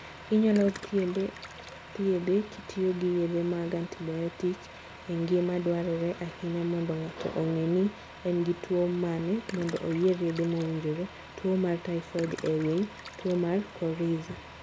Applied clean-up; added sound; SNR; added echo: none; Truck + Gurgling; 15 dB; none.